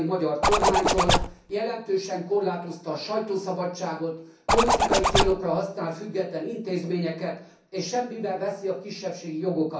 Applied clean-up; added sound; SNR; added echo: none; Zipper (clothing); -5 dB; reverberation time 0.6 s.